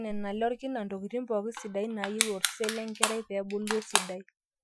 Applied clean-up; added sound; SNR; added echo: classical method Wiener filter.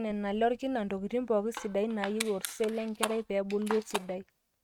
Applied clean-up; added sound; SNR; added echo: neural mask model RNNoise.